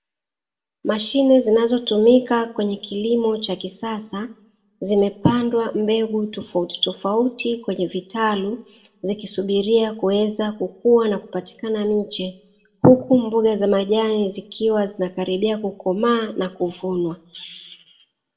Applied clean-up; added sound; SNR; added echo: none; none; none; reverberation time 0.4 s.